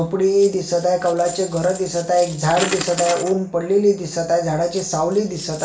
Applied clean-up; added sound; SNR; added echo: none; Coin (dropping); 14 dB; reverberation time 0.4 s.